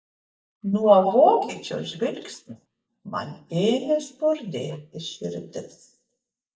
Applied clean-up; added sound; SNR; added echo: neural mask model DeepFilterNet 3.